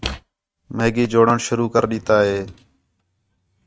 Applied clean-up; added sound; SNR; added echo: neural mask model RNNoise.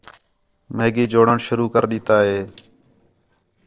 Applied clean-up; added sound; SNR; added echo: neural separator model SepFormer DNS4.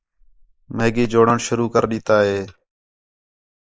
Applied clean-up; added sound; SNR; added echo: neural mask model Resemble Enhance denoiser.